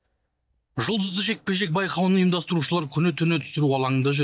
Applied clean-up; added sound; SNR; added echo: neural mask model DeepFilterNet 3.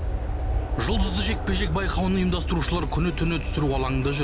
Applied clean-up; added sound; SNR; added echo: none; Aircraft; 0 dB; none.